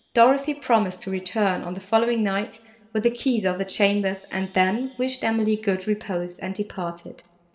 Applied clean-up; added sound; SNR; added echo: none; Chime; 18 dB; reverberation time 1.5 s.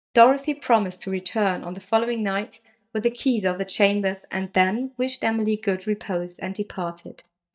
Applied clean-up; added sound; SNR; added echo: neural mask model DeepFilterNet 3.